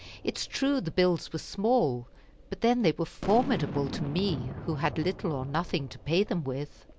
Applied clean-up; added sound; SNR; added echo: none; Boom; 12 dB; none.